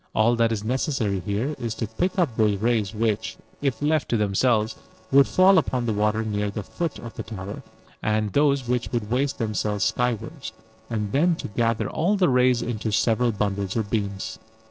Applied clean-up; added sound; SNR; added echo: neural separator model SepFormer DNS4.